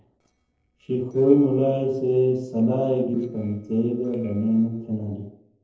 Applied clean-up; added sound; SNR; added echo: neural separator model SepFormer DNS4.